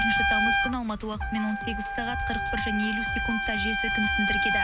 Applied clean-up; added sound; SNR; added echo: none; Trumpet; -3 dB; none.